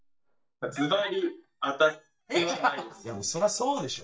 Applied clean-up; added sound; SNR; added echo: neural mask model DeepFilterNet 3.